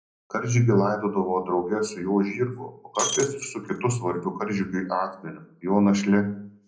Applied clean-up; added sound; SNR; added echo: none; Shatter; 6 dB; reverberation time 0.4 s.